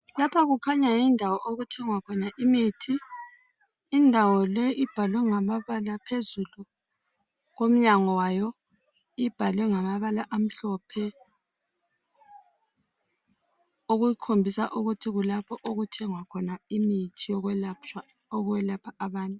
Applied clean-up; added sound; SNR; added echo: none; none; none; none.